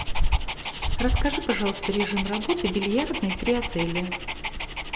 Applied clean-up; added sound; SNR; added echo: none; Dog; 8 dB; none.